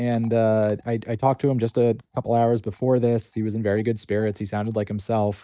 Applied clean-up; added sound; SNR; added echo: neural mask model DeepFilterNet 3.